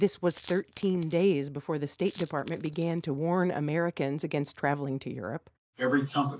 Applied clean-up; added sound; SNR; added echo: neural mask model Resemble Enhance denoiser.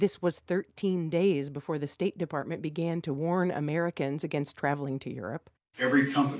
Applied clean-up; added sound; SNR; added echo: none; none; none; none.